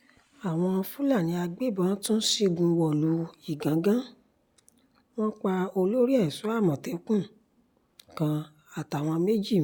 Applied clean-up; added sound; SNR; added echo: none; none; none; none.